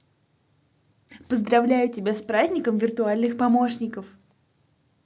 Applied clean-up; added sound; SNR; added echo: none; none; none; none.